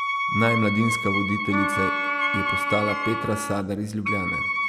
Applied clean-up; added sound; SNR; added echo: none; Wind instrument, woodwind instrument + Wind instrument, woodwind instrument; 0 dB; none.